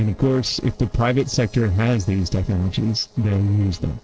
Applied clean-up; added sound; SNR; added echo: neural separator model SepFormer DNS4.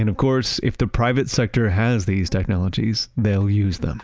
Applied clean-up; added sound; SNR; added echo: none; none; none; none.